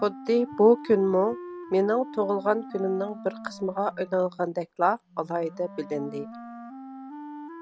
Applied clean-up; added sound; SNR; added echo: none; Wind instrument, woodwind instrument; 15 dB; none.